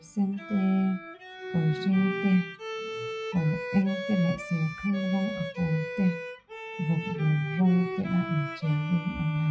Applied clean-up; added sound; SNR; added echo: classical method WPE with log-MMSE.